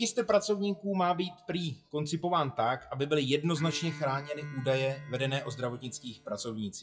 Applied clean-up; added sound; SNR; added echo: classical method WPE with log-MMSE.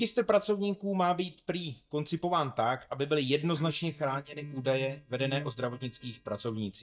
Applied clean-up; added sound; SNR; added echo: neural mask model DeepFilterNet 3.